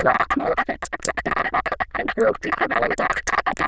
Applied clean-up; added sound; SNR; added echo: neural diffusion model UNIVERSE++.